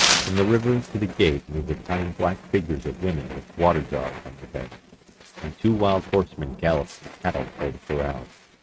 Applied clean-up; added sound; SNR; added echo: neural mask model RNNoise.